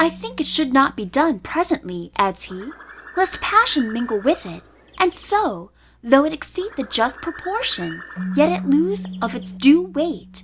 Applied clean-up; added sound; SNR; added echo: none; Keyboard (musical) + Bird; 14 dB; none.